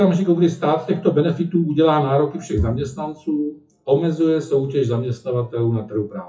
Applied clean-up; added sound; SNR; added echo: classical method WPE with log-MMSE.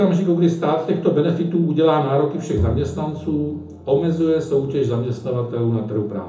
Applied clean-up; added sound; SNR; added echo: none; Bowed string instrument; 12 dB; reverberation time 0.7 s.